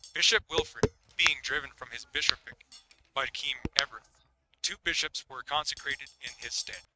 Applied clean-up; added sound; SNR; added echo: neural mask model RNNoise.